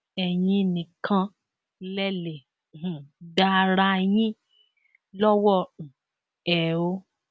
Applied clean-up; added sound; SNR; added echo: none; none; none; none.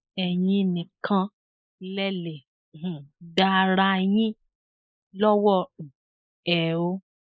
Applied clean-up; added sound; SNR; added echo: neural mask model Resemble Enhance denoiser.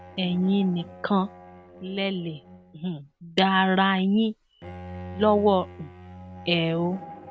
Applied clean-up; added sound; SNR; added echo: none; Bowed string instrument; 17 dB; none.